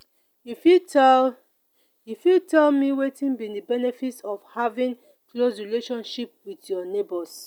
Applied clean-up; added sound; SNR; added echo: none; none; none; none.